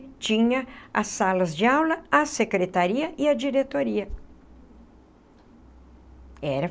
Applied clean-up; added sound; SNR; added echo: none; none; none; none.